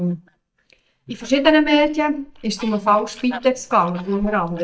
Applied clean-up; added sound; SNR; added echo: neural mask model DeepFilterNet 3.